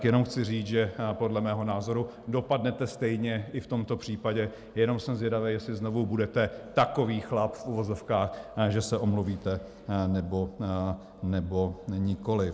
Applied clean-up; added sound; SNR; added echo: none; none; none; none.